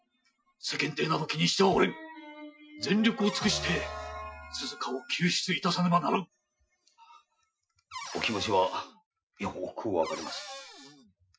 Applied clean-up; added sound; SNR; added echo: classical method Wiener filter.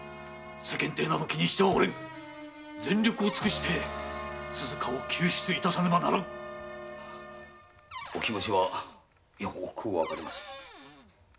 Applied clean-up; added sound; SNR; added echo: none; Cupboard open or close / Door; 13 dB; none.